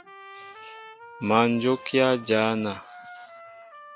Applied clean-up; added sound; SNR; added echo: none; Trumpet; 18 dB; none.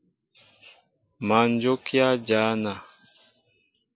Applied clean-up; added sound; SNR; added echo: none; none; none; none.